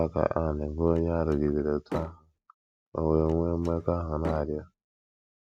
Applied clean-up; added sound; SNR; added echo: neural mask model RNNoise.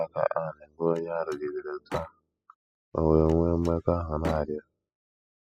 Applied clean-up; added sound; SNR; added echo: classical method spectral subtraction.